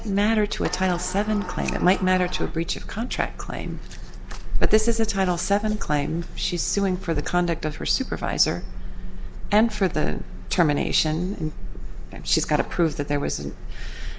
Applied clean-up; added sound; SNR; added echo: none; Sliding door; 15 dB; none.